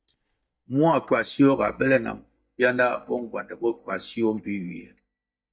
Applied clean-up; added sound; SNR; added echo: neural mask model DeepFilterNet 3.